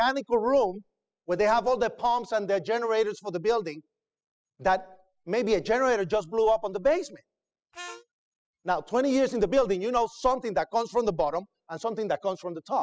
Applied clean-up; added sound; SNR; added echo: classical method spectral subtraction.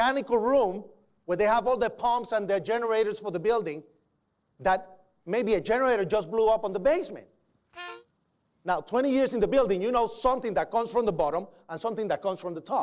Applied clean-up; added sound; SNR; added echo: neural separator model SepFormer DNS4.